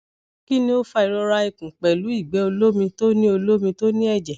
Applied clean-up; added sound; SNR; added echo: none; none; none; none.